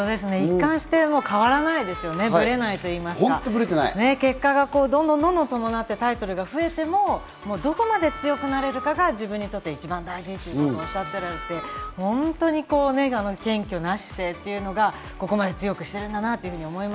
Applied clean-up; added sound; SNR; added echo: none; Harmonica; 13 dB; none.